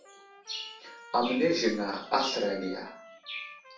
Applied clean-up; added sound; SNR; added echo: none; Trumpet; 20 dB; reverberation time 0.4 s.